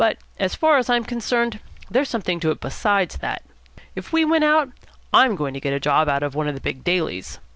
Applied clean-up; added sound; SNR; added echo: none; none; none; none.